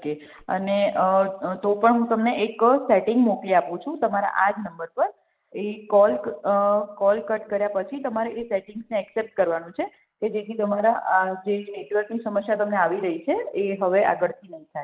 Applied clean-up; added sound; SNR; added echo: neural mask model Resemble Enhance denoiser.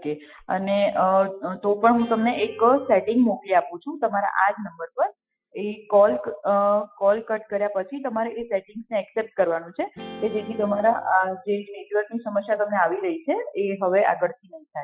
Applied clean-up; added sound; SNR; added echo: classical method Wiener filter.